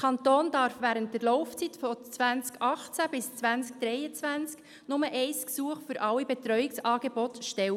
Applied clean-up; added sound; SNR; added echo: none; none; none; none.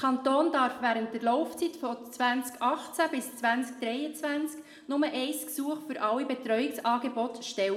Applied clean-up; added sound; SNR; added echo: none; none; none; reverberation time 0.7 s.